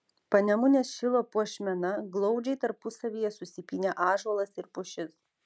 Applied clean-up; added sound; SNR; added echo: none; none; none; none.